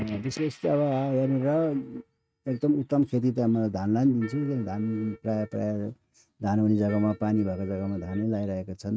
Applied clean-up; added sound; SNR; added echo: neural mask model RNNoise.